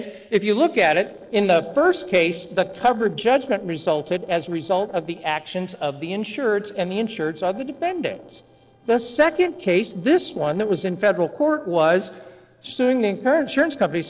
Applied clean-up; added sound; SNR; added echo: neural separator model SepFormer DNS4.